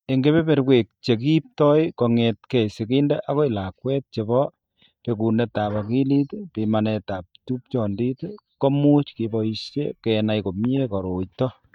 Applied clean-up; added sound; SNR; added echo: neural mask model DeepFilterNet 3.